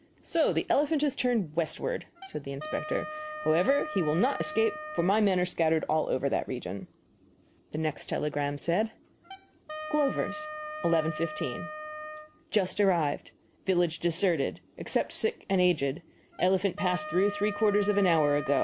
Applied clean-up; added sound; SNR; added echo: none; Wind instrument, woodwind instrument; 13 dB; none.